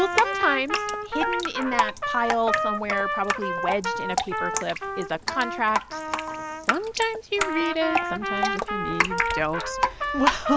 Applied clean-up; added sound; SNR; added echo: none; Drip + Trumpet; 0 dB; none.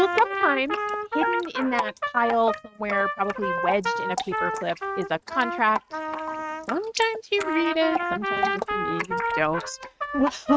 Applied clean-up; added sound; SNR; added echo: neural mask model RNNoise.